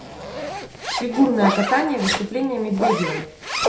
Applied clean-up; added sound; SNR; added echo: none; Zipper (clothing); 4 dB; reverberation time 0.5 s.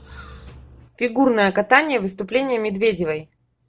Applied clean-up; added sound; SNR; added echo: none; none; none; none.